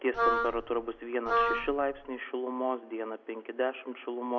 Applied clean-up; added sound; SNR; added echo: none; Wind instrument, woodwind instrument; -2 dB; none.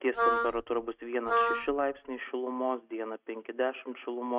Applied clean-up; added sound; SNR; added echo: neural mask model RNNoise.